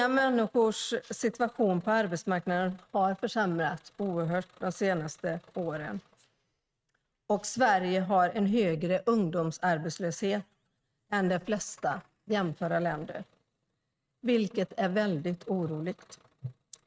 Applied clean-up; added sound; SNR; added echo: neural mask model RNNoise.